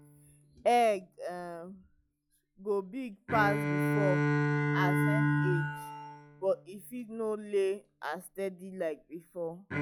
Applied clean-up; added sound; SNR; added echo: classical method log-MMSE.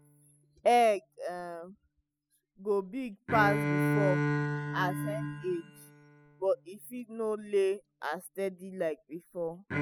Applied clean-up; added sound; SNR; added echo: classical method spectral subtraction.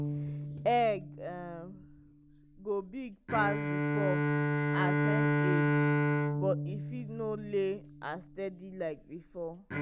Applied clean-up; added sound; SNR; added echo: none; Bowed string instrument; -3 dB; none.